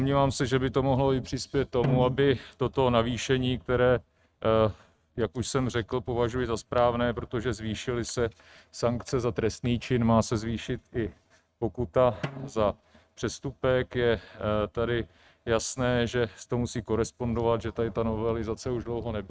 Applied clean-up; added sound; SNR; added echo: neural mask model RNNoise.